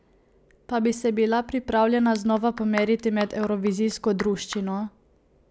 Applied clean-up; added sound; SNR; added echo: none; Clapping; 17 dB; none.